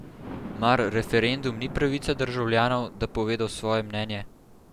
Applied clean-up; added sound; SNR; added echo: none; Thunder; 15 dB; none.